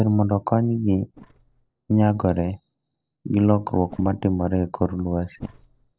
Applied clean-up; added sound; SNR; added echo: neural separator model SepFormer DNS4.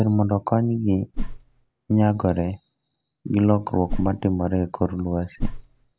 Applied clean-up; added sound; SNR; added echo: none; Whoosh, swoosh, swish; 4 dB; none.